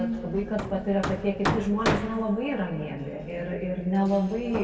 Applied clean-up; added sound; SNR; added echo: none; Hammer; 6 dB; reverberation time 2.2 s.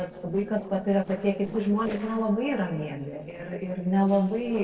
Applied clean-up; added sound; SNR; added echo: neural separator model SepFormer DNS4.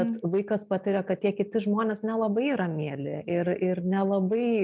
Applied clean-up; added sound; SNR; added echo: none; none; none; none.